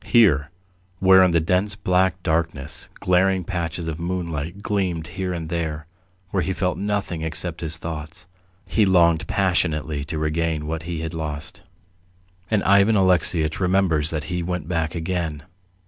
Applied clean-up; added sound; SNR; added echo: none; none; none; none.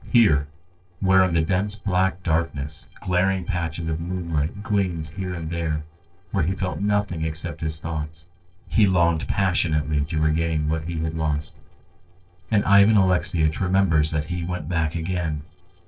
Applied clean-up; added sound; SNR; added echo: neural separator model SepFormer DNS4.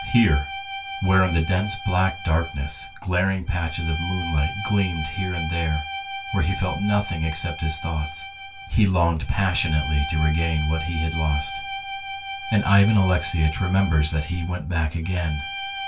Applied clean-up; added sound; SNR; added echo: none; Bowed string instrument; 10 dB; reverberation time 0.2 s.